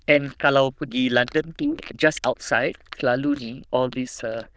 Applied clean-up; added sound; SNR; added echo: neural diffusion model UNIVERSE++.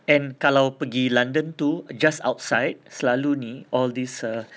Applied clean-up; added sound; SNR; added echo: none; none; none; none.